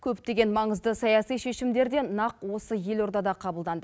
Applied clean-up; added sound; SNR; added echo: none; none; none; none.